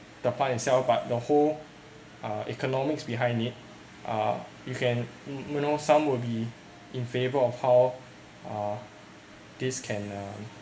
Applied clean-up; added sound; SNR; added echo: none; none; none; reverberation time 1.9 s.